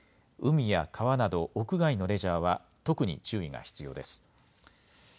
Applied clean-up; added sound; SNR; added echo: none; none; none; none.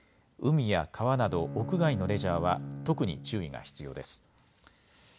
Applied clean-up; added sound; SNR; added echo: none; Bowed string instrument; 9 dB; none.